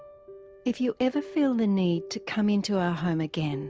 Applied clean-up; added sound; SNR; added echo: none; none; none; none.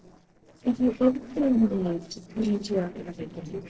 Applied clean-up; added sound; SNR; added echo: neural separator model SepFormer DNS4.